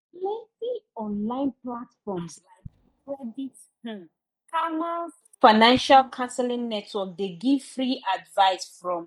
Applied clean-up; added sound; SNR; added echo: neural mask model DeepFilterNet 3.